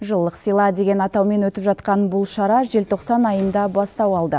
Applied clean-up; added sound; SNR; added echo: none; none; none; none.